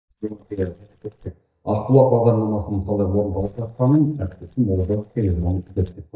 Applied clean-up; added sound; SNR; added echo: neural mask model DeepFilterNet 3.